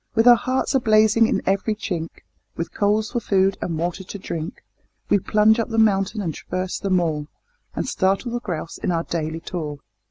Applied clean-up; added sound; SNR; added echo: none; none; none; none.